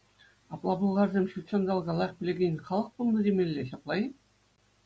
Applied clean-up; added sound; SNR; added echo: none; none; none; none.